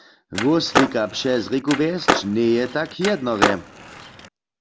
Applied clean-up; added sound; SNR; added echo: none; Skateboard; 3 dB; none.